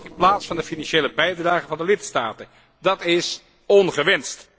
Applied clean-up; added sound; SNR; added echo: neural separator model SepFormer DNS4.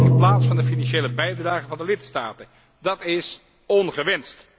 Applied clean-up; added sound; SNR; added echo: none; Drum; -2 dB; none.